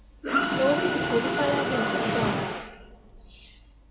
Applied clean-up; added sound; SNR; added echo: none; Mechanisms; -2 dB; reverberation time 1.2 s.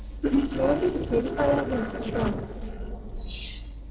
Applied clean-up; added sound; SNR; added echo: neural separator model SepFormer DNS4.